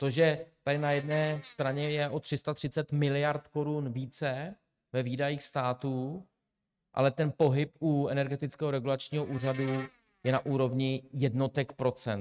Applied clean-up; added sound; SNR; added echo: neural mask model RNNoise.